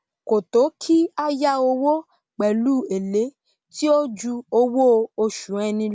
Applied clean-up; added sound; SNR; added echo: none; none; none; none.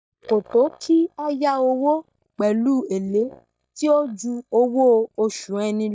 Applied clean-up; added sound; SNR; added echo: neural mask model DeepFilterNet 3.